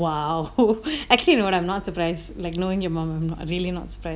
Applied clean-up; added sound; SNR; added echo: none; none; none; none.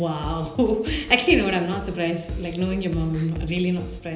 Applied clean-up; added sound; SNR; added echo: none; Drum kit; 9 dB; reverberation time 0.8 s.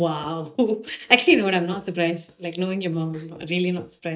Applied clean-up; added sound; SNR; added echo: neural mask model DeepFilterNet 3.